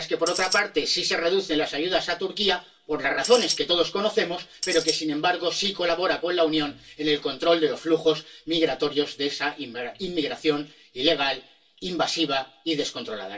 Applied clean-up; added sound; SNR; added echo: none; Tambourine; 4 dB; reverberation time 0.2 s.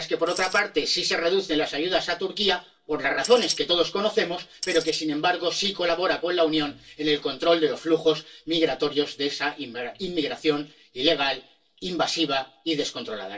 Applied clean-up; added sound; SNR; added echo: neural separator model SepFormer DNS4.